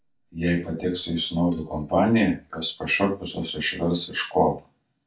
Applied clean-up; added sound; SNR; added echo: neural mask model DeepFilterNet 3.